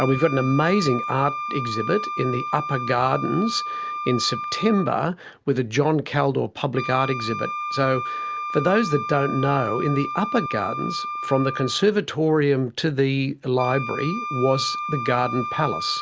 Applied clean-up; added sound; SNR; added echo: none; Wind instrument, woodwind instrument; 7 dB; none.